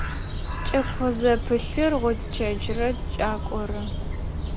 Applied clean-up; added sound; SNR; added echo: none; Bird; 2 dB; none.